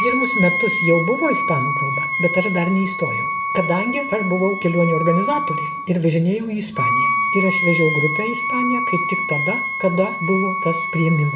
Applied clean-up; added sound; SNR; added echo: none; Wind instrument, woodwind instrument; 2 dB; reverberation time 0.5 s.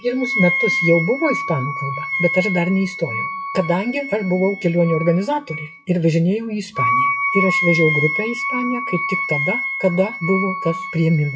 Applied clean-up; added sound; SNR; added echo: classical method WPE with log-MMSE.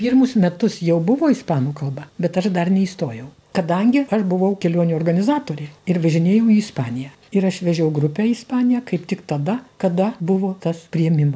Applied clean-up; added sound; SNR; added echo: none; none; none; none.